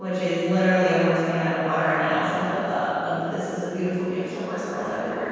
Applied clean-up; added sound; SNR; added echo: none; none; none; reverberation time 2.2 s.